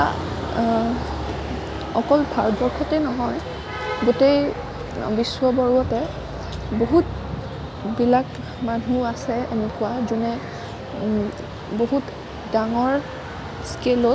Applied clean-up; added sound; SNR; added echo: none; none; none; none.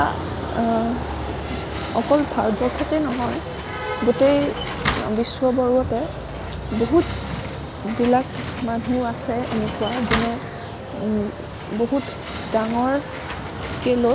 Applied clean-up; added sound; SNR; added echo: none; Slam; 10 dB; none.